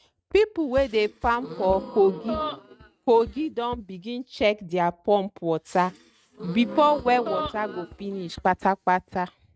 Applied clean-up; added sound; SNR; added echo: neural mask model RNNoise.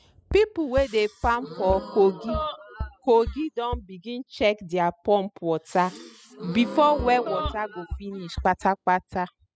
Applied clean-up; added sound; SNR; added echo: classical method spectral subtraction.